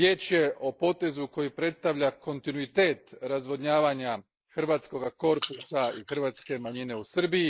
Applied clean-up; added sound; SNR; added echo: neural mask model Resemble Enhance denoiser.